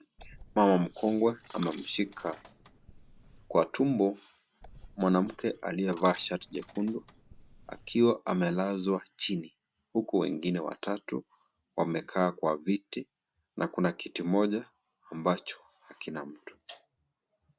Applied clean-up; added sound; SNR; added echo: none; Coin (dropping); 19 dB; none.